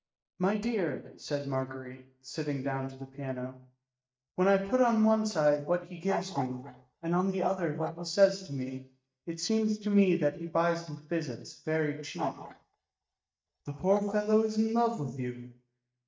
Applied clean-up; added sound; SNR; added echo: neural mask model DeepFilterNet 3.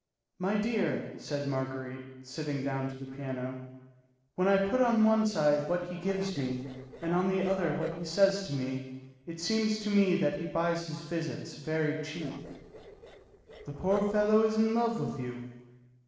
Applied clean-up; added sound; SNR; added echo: neural separator model SepFormer DNS4.